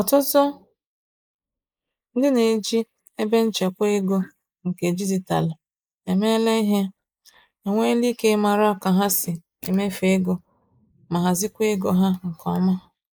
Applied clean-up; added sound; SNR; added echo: neural mask model Resemble Enhance denoiser.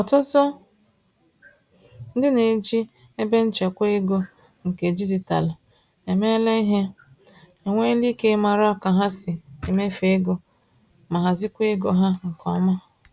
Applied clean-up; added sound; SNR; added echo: none; none; none; none.